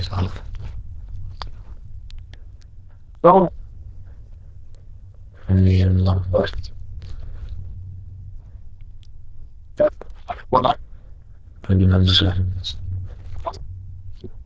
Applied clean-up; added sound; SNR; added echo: neural diffusion model UNIVERSE++.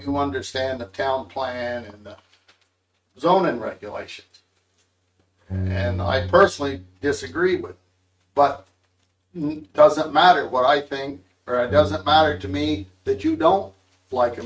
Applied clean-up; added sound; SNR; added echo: neural mask model RNNoise.